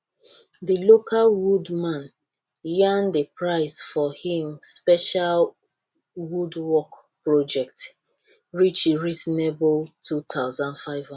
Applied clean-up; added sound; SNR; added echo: none; none; none; none.